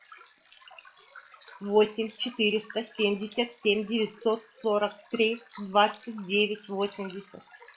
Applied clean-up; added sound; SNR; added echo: classical method log-MMSE.